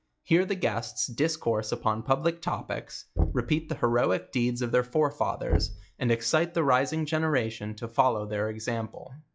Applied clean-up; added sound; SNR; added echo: classical method log-MMSE.